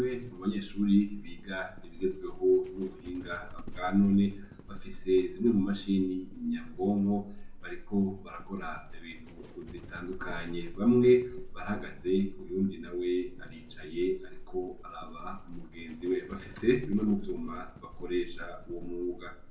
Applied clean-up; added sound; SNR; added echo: none; Livestock, farm animals, working animals; 11 dB; reverberation time 0.4 s.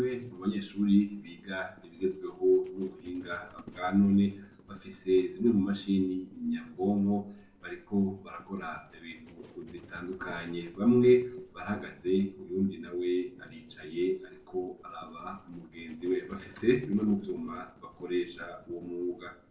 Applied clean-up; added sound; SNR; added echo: neural separator model SepFormer DNS4.